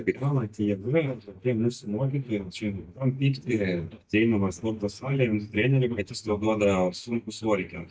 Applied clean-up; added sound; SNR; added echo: neural mask model DeepFilterNet 3.